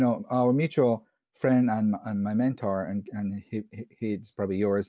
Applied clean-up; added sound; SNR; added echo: none; none; none; none.